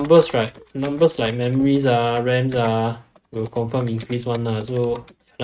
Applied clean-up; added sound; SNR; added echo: neural mask model RNNoise.